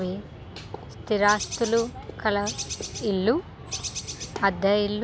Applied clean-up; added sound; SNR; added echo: none; Bird; 9 dB; none.